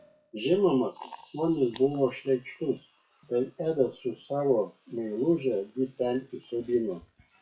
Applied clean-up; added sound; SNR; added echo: classical method WPE with log-MMSE.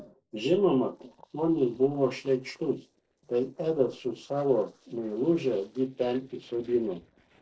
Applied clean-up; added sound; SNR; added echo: neural separator model SepFormer DNS4.